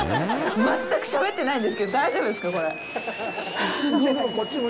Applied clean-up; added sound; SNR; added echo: none; Screech; 10 dB; none.